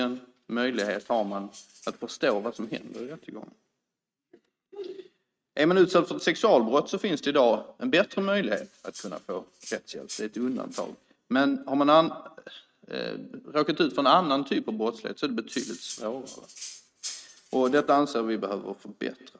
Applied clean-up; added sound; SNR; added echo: neural mask model RNNoise.